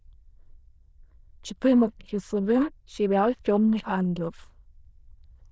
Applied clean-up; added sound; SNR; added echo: neural diffusion model UNIVERSE++.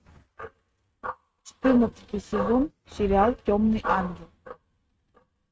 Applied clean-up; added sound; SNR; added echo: neural mask model RNNoise.